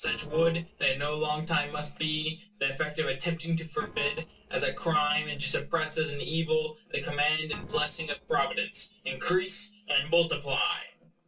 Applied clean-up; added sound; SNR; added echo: neural separator model SepFormer DNS4.